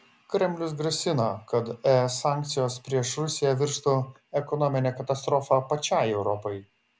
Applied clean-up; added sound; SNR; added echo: none; none; none; none.